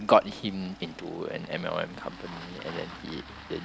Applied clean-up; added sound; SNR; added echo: none; Engine starting; 15 dB; none.